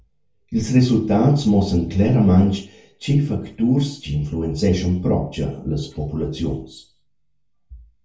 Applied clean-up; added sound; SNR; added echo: none; none; none; reverberation time 0.4 s.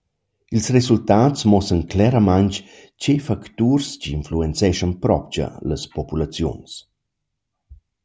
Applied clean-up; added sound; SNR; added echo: none; none; none; none.